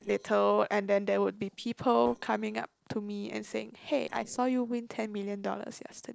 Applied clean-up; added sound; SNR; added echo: neural separator model SepFormer DNS4.